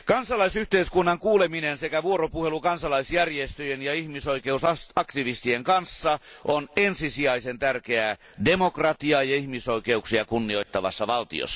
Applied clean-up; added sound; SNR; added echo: none; none; none; none.